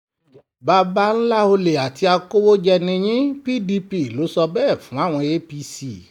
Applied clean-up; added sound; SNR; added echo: neural mask model DeepFilterNet 3.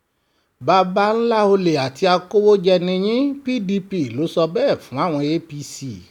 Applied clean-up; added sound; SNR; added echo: none; none; none; none.